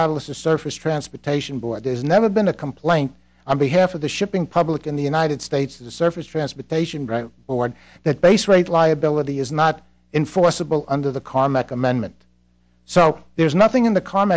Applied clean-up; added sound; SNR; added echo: none; none; none; none.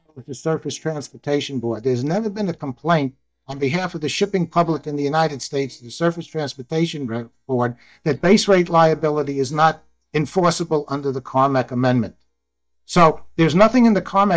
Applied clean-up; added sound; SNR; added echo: neural mask model DeepFilterNet 3.